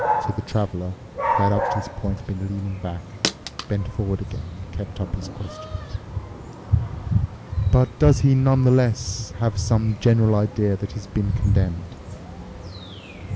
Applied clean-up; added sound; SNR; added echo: none; Dog; 4 dB; none.